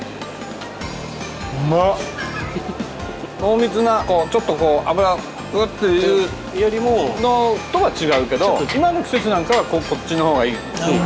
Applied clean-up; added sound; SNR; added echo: none; Tools; 12 dB; none.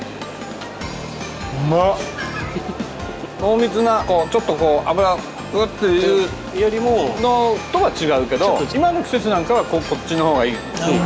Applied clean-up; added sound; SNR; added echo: none; none; none; none.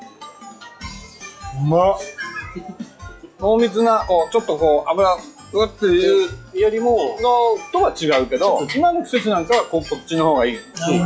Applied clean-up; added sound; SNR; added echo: classical method log-MMSE.